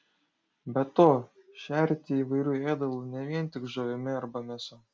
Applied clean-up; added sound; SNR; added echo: none; none; none; none.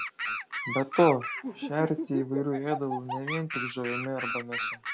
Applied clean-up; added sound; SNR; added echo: none; Animal; 5 dB; none.